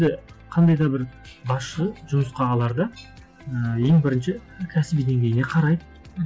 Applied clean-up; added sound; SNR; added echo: none; none; none; none.